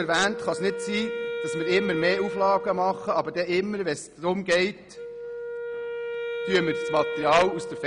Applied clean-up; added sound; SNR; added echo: none; Wind instrument, woodwind instrument; 6 dB; none.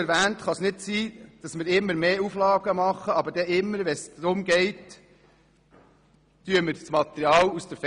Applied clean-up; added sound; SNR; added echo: none; none; none; none.